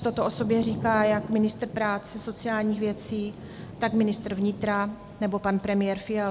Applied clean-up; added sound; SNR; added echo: none; Thunder / Rain; 13 dB; none.